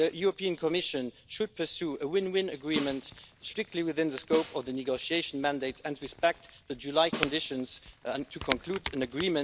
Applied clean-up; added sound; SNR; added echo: none; Crack / Crackle + Snare drum; 10 dB; none.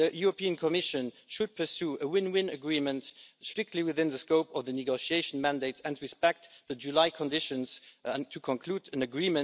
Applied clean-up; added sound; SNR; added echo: none; none; none; none.